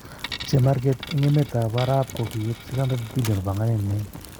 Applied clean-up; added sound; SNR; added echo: none; Coin (dropping) + Fire; 14 dB; none.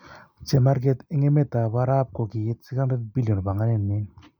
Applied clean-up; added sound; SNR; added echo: none; none; none; none.